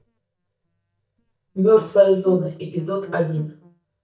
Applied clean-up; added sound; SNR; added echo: neural mask model DeepFilterNet 3.